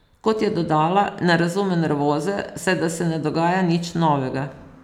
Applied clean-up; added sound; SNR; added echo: none; none; none; none.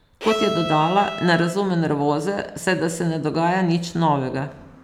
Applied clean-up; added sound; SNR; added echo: none; Bowed string instrument; 8 dB; none.